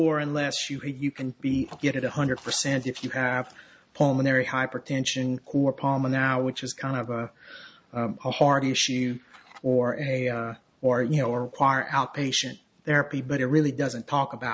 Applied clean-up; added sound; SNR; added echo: none; none; none; none.